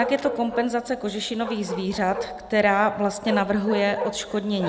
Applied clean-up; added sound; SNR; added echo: none; Bark; 10 dB; none.